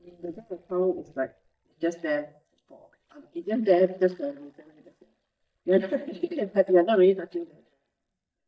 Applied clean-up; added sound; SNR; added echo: neural mask model DeepFilterNet 3.